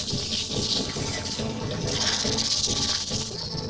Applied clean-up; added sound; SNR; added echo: neural separator model SepFormer DNS4.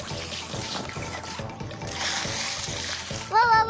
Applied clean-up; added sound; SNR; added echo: none; none; none; none.